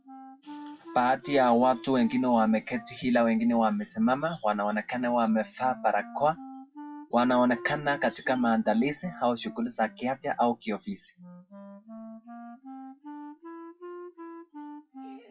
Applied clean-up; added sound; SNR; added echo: classical method WPE with log-MMSE.